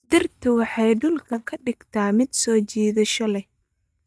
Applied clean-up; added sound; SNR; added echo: neural mask model DeepFilterNet 3.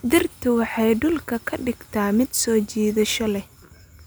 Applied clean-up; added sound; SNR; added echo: none; none; none; none.